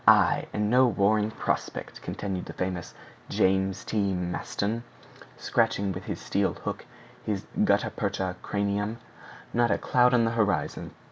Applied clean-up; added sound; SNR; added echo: none; none; none; none.